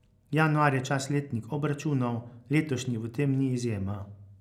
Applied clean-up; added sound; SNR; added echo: none; none; none; none.